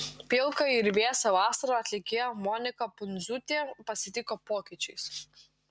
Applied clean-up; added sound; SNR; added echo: none; none; none; none.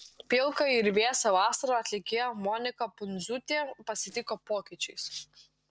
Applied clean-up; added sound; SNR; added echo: neural separator model SepFormer DNS4.